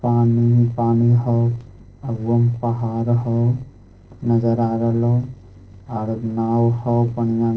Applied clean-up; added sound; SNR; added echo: neural separator model SepFormer DNS4.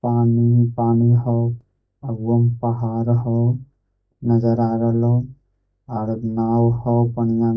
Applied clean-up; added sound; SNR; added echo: neural mask model DeepFilterNet 3.